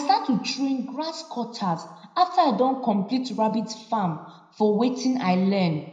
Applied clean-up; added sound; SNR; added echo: none; none; none; reverberation time 0.7 s.